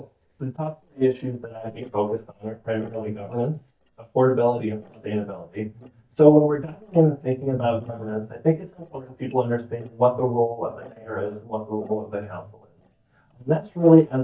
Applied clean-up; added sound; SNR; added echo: neural mask model DeepFilterNet 3.